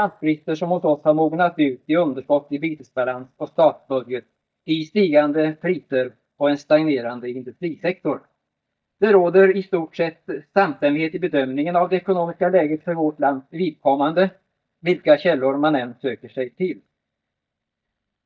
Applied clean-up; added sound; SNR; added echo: neural mask model DeepFilterNet 3.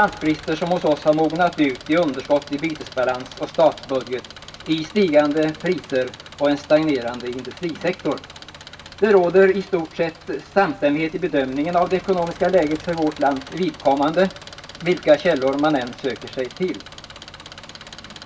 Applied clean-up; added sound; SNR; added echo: none; Engine; 19 dB; reverberation time 0.2 s.